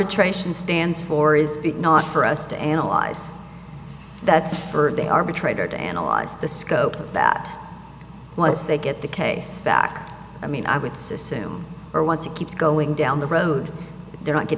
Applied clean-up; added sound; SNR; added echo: none; Snare drum; 17 dB; none.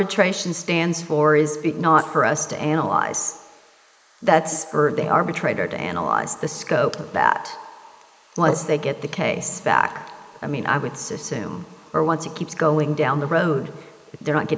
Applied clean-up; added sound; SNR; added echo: neural mask model Resemble Enhance denoiser.